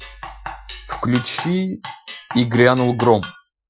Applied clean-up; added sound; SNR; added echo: classical method Wiener filter.